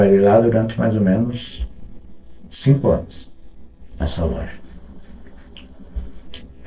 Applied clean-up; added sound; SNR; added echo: neural separator model SepFormer DNS4.